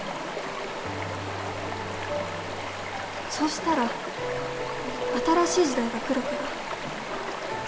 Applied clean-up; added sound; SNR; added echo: none; Stream; 3 dB; none.